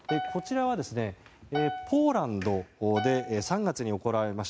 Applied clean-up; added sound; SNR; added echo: none; Piano; 10 dB; none.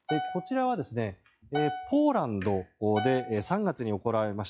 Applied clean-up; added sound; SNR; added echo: classical method log-MMSE.